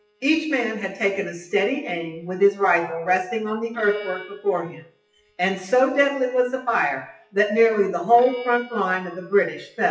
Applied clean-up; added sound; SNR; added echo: classical method WPE with log-MMSE.